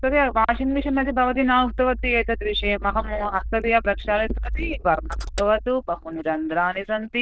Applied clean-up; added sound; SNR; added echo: neural diffusion model UNIVERSE++.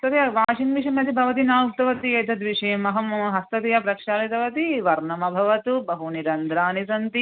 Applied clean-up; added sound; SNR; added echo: none; none; none; none.